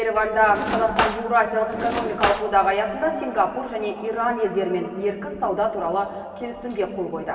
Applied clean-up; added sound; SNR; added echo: none; Cutlery, silverware / Drawer open or close; 5 dB; reverberation time 2.5 s.